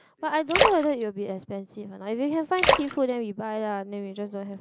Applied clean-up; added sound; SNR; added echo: none; Splash, splatter; 0 dB; none.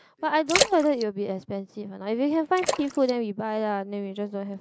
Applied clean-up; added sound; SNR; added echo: neural mask model RNNoise.